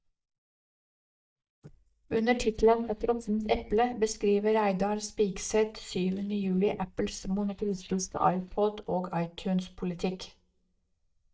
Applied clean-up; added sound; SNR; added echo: neural mask model DeepFilterNet 3.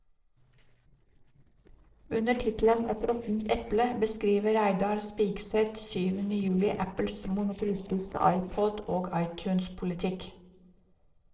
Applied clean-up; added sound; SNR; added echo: neural separator model SepFormer DNS4.